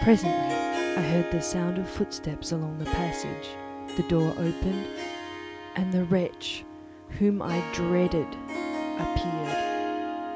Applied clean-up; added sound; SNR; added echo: none; Harp; 4 dB; none.